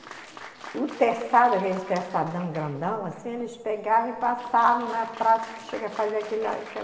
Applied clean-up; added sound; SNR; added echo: none; Applause; 18 dB; reverberation time 2.0 s.